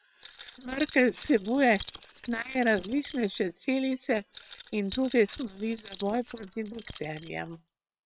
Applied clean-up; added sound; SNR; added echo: neural separator model SepFormer WHAM!.